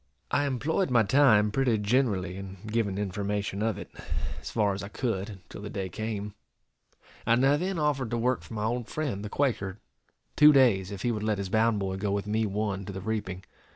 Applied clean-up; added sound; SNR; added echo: none; none; none; none.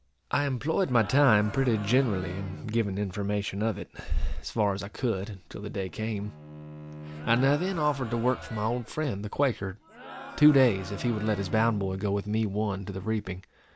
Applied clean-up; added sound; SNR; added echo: none; Bowed string instrument + Crowd; 15 dB; none.